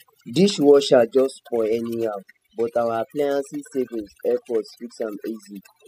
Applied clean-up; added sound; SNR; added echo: classical method spectral subtraction.